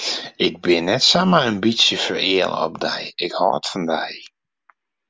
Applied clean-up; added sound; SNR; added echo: none; none; none; none.